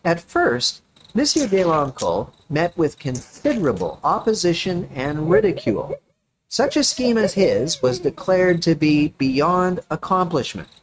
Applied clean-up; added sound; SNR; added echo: neural mask model RNNoise.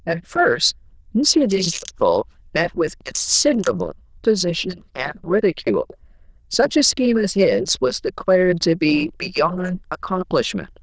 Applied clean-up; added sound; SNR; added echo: neural diffusion model UNIVERSE++.